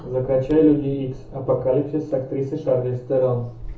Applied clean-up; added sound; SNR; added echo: none; Bird; 20 dB; reverberation time 0.7 s.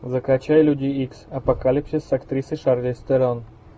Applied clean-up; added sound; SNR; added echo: none; none; none; none.